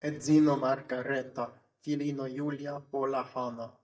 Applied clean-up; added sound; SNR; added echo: neural mask model DeepFilterNet 3.